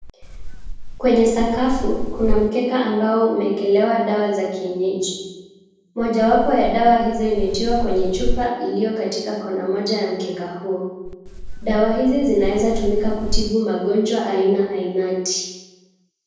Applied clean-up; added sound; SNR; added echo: none; Wind; 4 dB; reverberation time 1.1 s.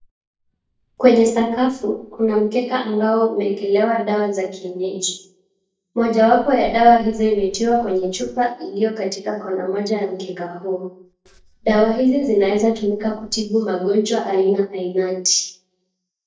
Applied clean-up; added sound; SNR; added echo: neural mask model DeepFilterNet 3.